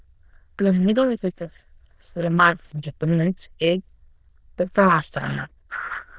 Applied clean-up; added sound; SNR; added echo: neural diffusion model UNIVERSE++.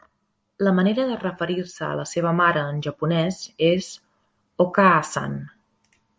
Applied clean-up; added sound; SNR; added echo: none; none; none; none.